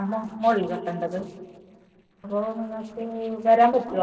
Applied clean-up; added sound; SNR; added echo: neural separator model SepFormer DNS4.